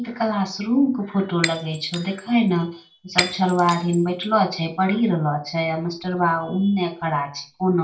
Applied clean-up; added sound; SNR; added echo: none; Shatter; 9 dB; reverberation time 0.3 s.